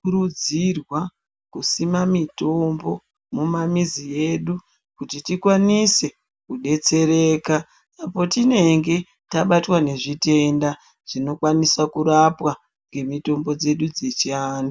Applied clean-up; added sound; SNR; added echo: none; none; none; none.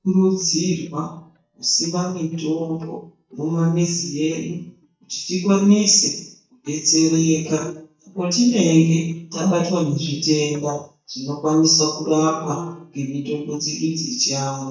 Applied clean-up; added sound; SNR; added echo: neural mask model DeepFilterNet 3.